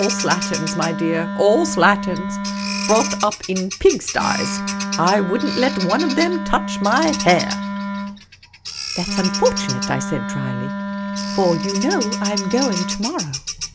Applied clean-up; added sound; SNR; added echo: none; Wind instrument, woodwind instrument + Bird vocalization, bird call, bird song; 4 dB; none.